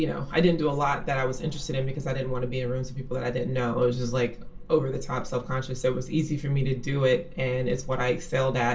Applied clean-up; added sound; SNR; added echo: none; none; none; reverberation time 0.2 s.